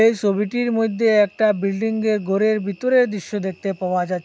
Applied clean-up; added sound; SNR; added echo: none; none; none; none.